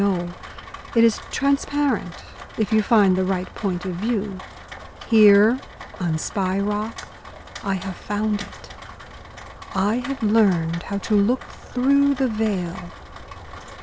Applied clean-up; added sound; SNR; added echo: none; Rain; 15 dB; none.